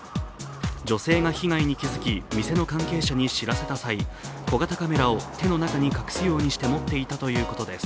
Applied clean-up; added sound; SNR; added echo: none; none; none; none.